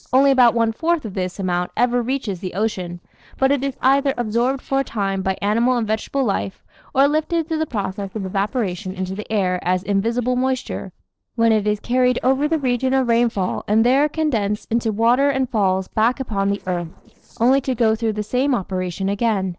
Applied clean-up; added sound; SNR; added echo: neural separator model SepFormer DNS4.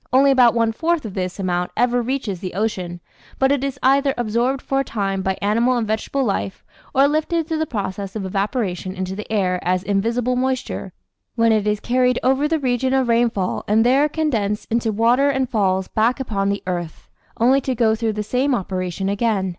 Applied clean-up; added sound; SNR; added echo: none; none; none; none.